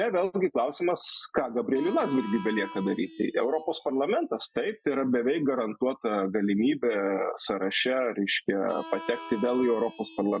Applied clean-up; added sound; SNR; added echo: classical method Wiener filter.